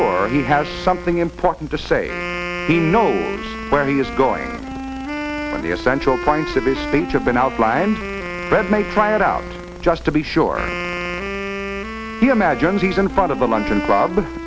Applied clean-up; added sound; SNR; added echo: none; Wind instrument, woodwind instrument; 8 dB; none.